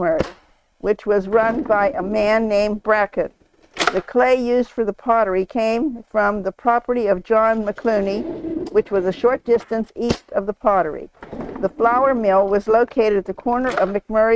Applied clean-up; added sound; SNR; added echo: neural mask model RNNoise.